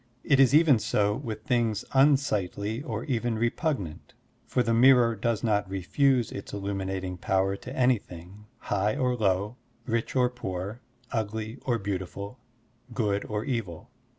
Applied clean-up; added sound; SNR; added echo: none; none; none; none.